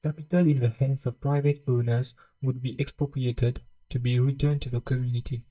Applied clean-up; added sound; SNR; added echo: neural mask model DeepFilterNet 3.